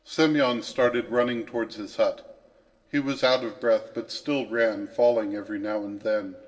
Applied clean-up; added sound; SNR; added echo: neural separator model SepFormer DNS4.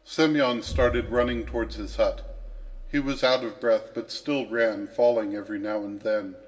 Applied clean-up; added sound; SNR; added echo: none; Explosion; 10 dB; reverberation time 1.8 s.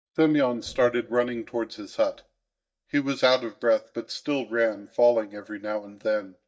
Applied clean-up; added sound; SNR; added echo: neural mask model DeepFilterNet 3.